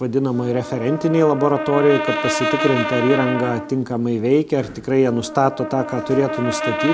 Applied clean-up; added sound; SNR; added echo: none; Brass instrument; 6 dB; none.